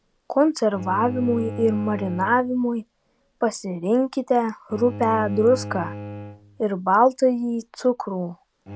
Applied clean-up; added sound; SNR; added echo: none; Bowed string instrument; 14 dB; none.